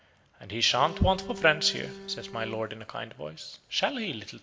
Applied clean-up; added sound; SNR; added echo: none; Bowed string instrument; 13 dB; reverberation time 1.3 s.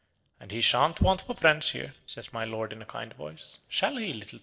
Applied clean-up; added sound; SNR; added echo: neural separator model SepFormer DNS4.